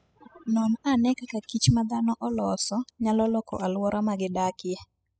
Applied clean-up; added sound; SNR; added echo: classical method spectral subtraction.